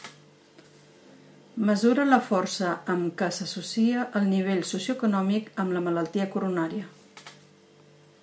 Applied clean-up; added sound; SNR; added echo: none; none; none; none.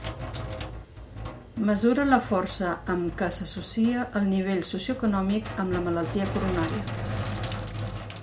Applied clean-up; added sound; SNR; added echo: none; Sink (filling or washing); 7 dB; none.